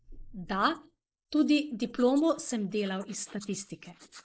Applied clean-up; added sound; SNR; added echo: neural mask model Resemble Enhance denoiser.